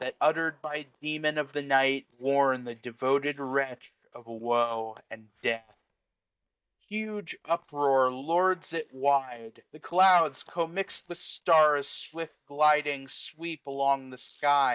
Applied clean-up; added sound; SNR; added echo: neural mask model DeepFilterNet 3.